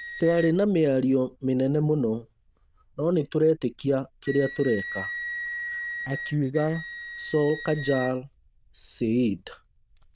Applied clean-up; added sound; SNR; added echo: neural diffusion model UNIVERSE++.